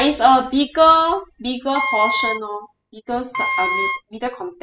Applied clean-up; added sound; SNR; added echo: classical method spectral subtraction.